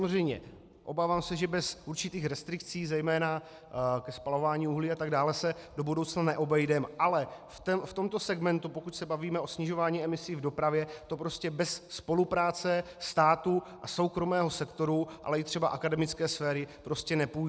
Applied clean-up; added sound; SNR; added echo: none; none; none; none.